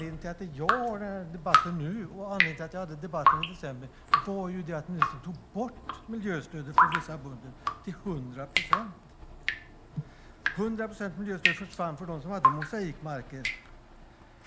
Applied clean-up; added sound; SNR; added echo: none; Drip; -5 dB; none.